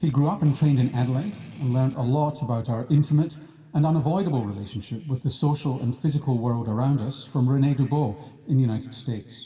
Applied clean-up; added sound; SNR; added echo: none; Strum; 17 dB; reverberation time 2.0 s.